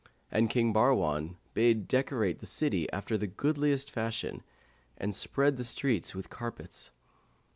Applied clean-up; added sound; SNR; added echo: none; none; none; none.